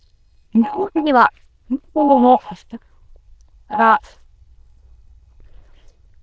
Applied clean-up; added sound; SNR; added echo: neural diffusion model UNIVERSE++.